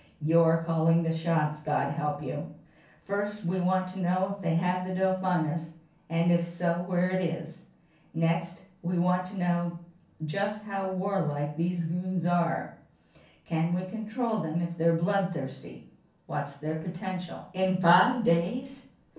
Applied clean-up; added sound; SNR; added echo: none; none; none; reverberation time 0.6 s.